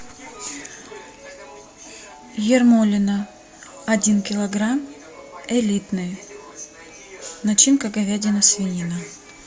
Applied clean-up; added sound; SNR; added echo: none; none; none; none.